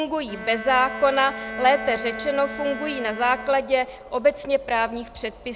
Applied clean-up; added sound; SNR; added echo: none; Bowed string instrument; 12 dB; none.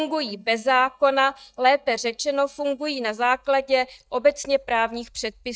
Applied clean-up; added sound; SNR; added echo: neural mask model DeepFilterNet 3.